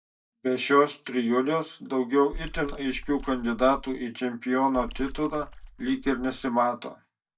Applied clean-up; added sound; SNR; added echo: neural mask model DeepFilterNet 3.